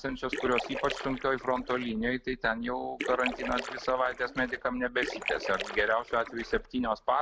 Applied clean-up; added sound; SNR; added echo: none; Splash, splatter; 8 dB; none.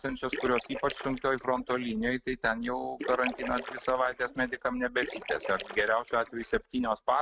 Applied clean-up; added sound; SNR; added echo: neural mask model RNNoise.